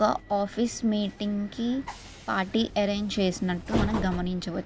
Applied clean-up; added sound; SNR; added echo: none; Train; 10 dB; none.